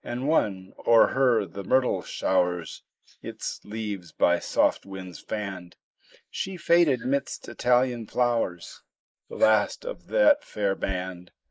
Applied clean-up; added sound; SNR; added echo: neural mask model Resemble Enhance denoiser.